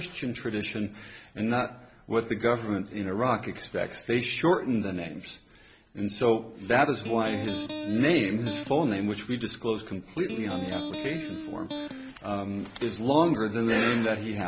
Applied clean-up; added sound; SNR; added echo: none; Electric guitar; 7 dB; none.